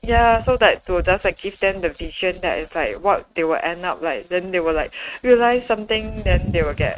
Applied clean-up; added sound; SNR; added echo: neural mask model RNNoise.